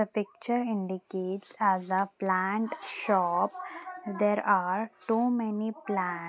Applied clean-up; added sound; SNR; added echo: none; none; none; none.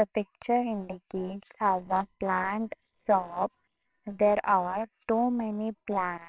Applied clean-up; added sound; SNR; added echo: neural separator model SepFormer WHAMR!.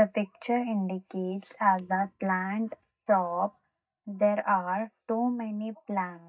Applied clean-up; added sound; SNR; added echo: neural mask model DeepFilterNet 3.